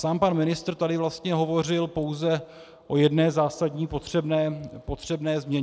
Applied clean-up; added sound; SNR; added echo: none; none; none; none.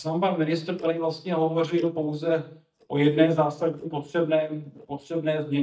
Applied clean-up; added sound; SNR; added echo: neural mask model DeepFilterNet 3.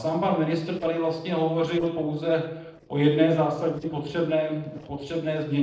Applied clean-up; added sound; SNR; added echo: neural separator model SepFormer DNS4.